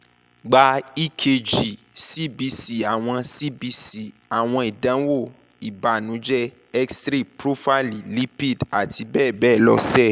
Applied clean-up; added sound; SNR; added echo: none; none; none; none.